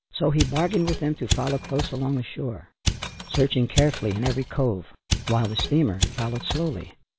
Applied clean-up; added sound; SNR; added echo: none; Mechanisms; 4 dB; none.